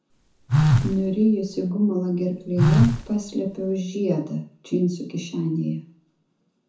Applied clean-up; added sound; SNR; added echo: none; Telephone; -2 dB; reverberation time 0.7 s.